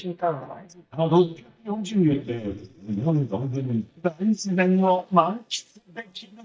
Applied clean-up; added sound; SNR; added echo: neural mask model DeepFilterNet 3.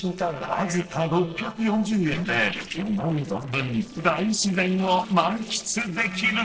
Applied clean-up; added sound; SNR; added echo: neural separator model SepFormer DNS4.